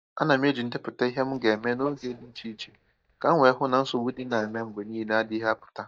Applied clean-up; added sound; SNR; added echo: neural mask model DeepFilterNet 3.